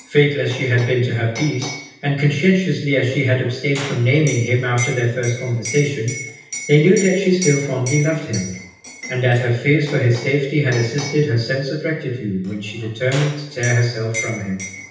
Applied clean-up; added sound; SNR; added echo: none; Liquid; 14 dB; reverberation time 0.9 s.